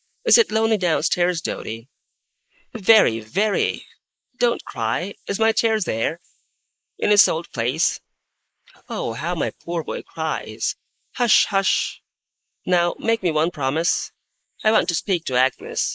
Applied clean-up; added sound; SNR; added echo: neural mask model Resemble Enhance denoiser.